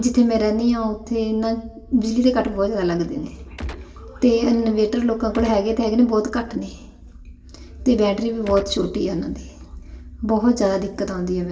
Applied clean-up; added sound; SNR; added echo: none; Gunshot, gunfire; 11 dB; reverberation time 1.3 s.